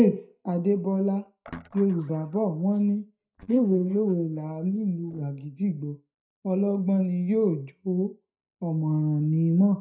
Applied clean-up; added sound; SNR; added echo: neural mask model DeepFilterNet 3.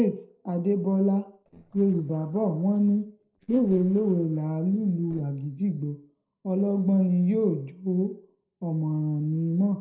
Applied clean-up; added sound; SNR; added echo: neural separator model SepFormer DNS4.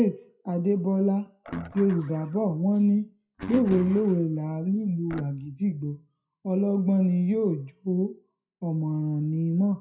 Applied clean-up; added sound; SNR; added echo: classical method WPE with log-MMSE.